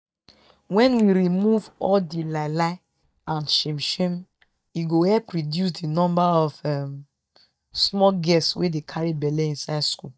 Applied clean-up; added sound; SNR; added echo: neural mask model DeepFilterNet 3.